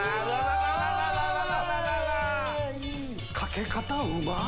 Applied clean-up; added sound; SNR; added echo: none; Ocean; 11 dB; none.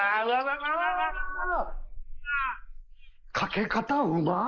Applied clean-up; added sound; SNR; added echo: neural mask model Resemble Enhance denoiser.